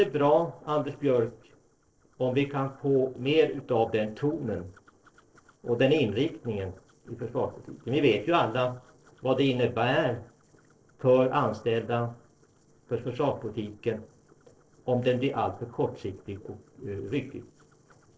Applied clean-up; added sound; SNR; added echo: neural separator model SepFormer DNS4.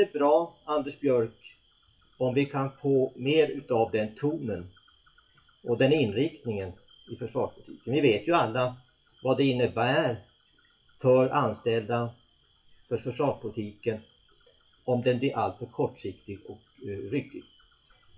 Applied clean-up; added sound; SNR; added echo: classical method WPE with log-MMSE.